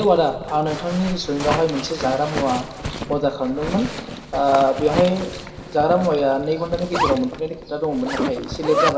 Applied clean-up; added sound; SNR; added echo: none; Zipper (clothing); 7 dB; reverberation time 2.1 s.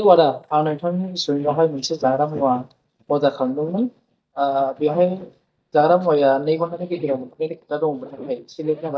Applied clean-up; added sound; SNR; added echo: neural mask model DeepFilterNet 3.